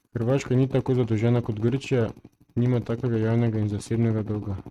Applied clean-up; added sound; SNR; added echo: neural mask model RNNoise.